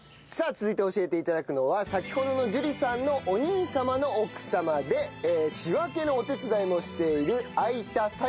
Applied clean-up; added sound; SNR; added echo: none; none; none; none.